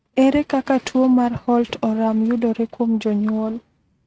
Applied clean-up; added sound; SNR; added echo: neural mask model RNNoise.